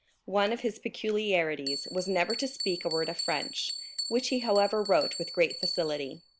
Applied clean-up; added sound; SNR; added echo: none; Bell; 8 dB; none.